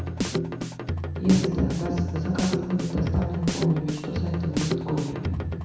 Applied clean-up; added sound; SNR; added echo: none; Drum kit; 2 dB; reverberation time 1.0 s.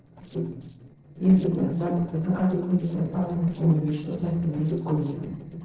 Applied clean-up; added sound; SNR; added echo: neural separator model SepFormer DNS4.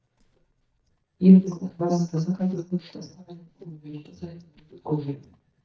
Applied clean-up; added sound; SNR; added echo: neural mask model DeepFilterNet 3.